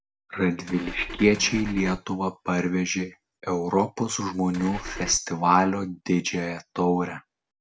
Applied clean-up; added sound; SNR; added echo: none; Engine / Car; 11 dB; none.